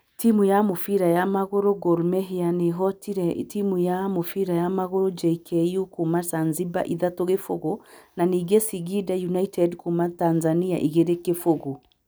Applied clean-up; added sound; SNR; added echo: none; none; none; none.